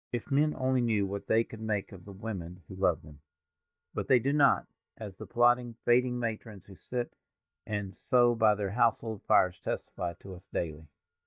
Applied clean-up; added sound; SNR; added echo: neural mask model DeepFilterNet 3.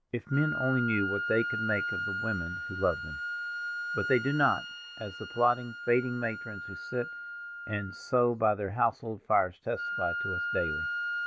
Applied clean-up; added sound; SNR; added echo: none; Wind instrument, woodwind instrument; 5 dB; none.